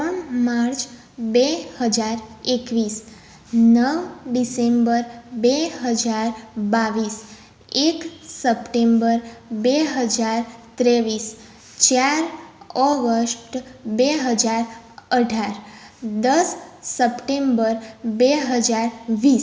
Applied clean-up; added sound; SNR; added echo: none; none; none; none.